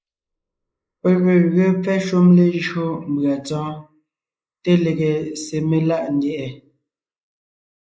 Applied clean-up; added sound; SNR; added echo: neural mask model Resemble Enhance denoiser.